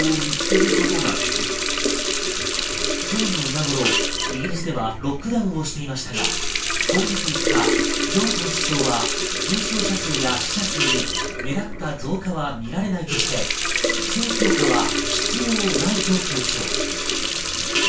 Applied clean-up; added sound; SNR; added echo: none; Water tap, faucet; -4 dB; reverberation time 0.3 s.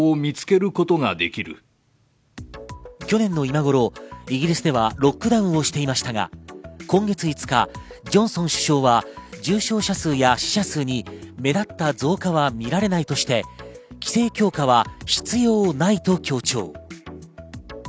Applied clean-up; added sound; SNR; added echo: none; none; none; none.